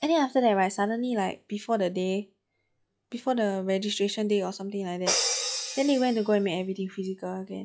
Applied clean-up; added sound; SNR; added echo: classical method log-MMSE.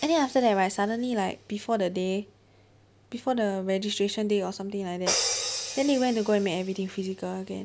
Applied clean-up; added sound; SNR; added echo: none; Crash cymbal; 10 dB; none.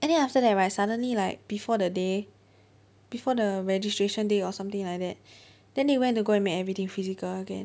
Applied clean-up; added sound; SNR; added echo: none; none; none; none.